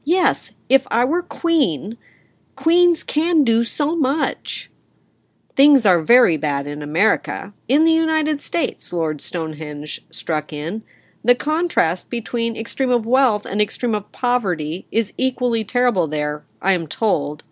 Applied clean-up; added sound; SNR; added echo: none; none; none; none.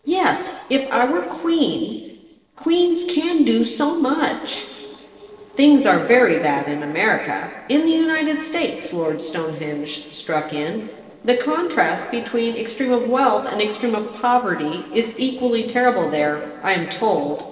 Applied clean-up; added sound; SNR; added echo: neural separator model SepFormer DNS4.